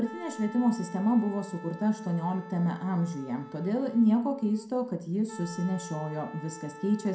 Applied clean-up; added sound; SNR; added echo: none; Wind instrument, woodwind instrument; 17 dB; reverberation time 0.4 s.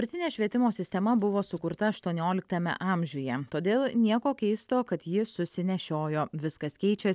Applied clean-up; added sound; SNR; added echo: none; none; none; none.